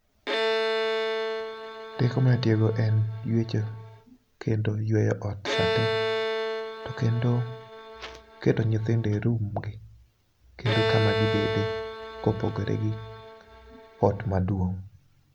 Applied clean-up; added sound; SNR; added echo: none; Bowed string instrument; 4 dB; none.